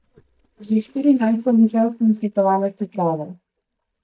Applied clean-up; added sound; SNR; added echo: neural mask model DeepFilterNet 3.